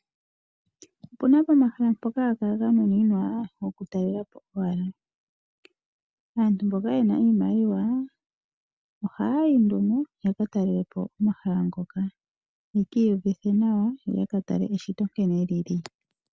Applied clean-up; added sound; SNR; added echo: none; none; none; none.